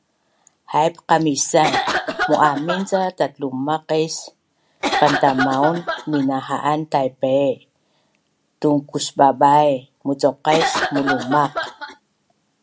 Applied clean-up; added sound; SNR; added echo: none; Cough; 3 dB; none.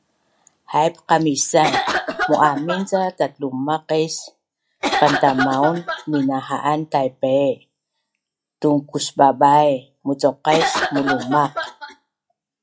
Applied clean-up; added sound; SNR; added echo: classical method log-MMSE.